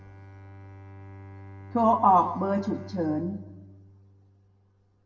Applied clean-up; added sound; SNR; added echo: none; Bowed string instrument; 17 dB; reverberation time 0.7 s.